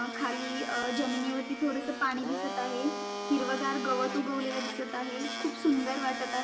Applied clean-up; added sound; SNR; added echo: none; Domestic sounds, home sounds; 5 dB; reverberation time 2.9 s.